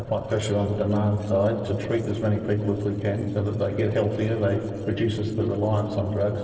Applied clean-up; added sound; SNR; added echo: neural separator model SepFormer DNS4.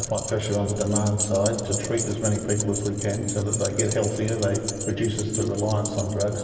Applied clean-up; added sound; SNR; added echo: none; Keys jangling; 7 dB; reverberation time 2.6 s.